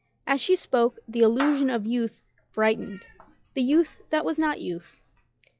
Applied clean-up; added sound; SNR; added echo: classical method log-MMSE.